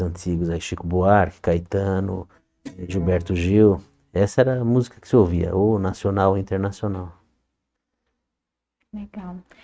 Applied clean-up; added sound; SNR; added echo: neural mask model RNNoise.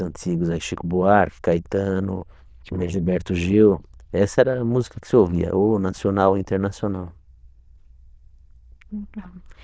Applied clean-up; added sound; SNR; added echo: neural diffusion model UNIVERSE++.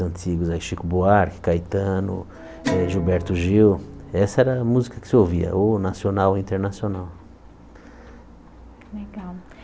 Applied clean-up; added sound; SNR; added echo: none; Guitar; 10 dB; none.